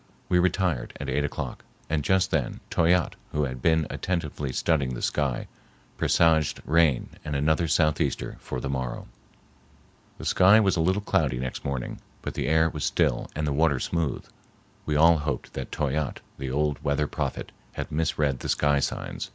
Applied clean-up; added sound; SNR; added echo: none; none; none; none.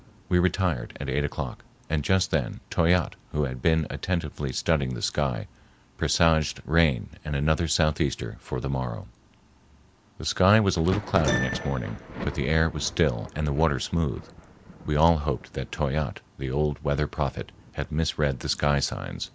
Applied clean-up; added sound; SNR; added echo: none; Keyboard (musical) + Thunder; 15 dB; none.